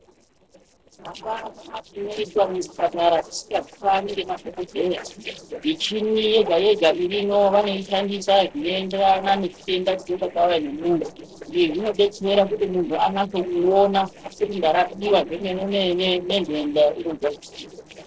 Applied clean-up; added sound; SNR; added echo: neural separator model SepFormer DNS4.